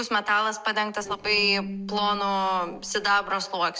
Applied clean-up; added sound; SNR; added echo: neural separator model SepFormer DNS4.